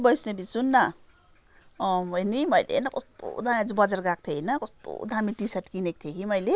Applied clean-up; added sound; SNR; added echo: none; none; none; none.